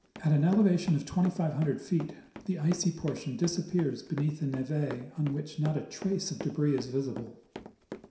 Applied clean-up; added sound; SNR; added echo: none; Run; 16 dB; reverberation time 0.7 s.